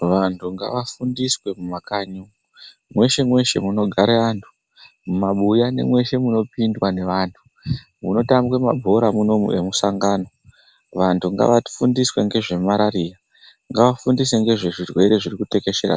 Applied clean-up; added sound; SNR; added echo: none; none; none; none.